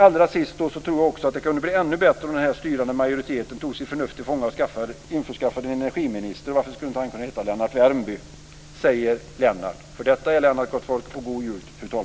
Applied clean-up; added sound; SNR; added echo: none; none; none; none.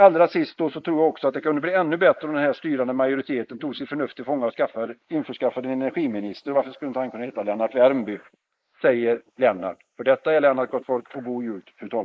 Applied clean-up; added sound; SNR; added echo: neural mask model Resemble Enhance denoiser.